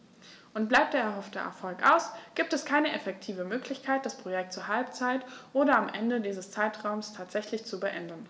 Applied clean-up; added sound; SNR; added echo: none; none; none; none.